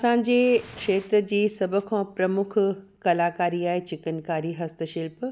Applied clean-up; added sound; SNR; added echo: none; none; none; none.